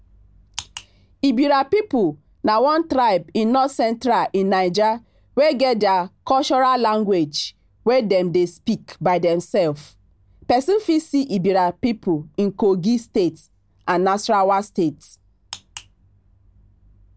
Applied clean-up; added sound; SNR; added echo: none; none; none; none.